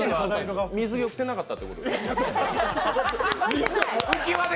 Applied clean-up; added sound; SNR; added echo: none; none; none; none.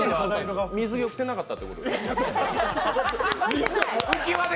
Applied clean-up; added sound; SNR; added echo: none; Piano; 17 dB; none.